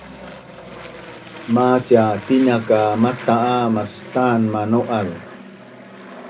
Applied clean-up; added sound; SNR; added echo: none; Aircraft; 16 dB; none.